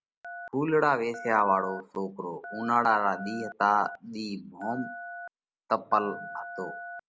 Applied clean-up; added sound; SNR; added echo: none; Telephone; 13 dB; none.